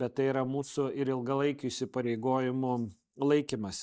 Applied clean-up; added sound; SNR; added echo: neural mask model DeepFilterNet 3.